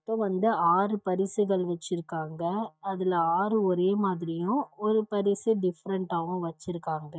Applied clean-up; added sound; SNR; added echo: neural mask model DeepFilterNet 3.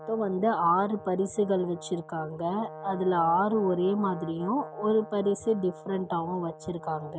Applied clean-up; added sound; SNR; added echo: none; Brass instrument; 16 dB; none.